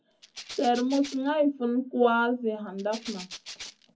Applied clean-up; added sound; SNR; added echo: none; Rattle (instrument); 16 dB; reverberation time 0.4 s.